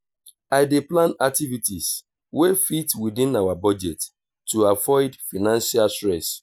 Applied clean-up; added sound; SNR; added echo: none; none; none; none.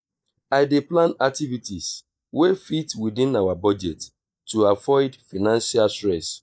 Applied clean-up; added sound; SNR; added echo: neural mask model DeepFilterNet 3.